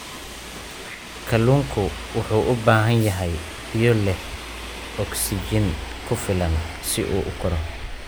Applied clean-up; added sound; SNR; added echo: none; Subway, metro, underground; 12 dB; none.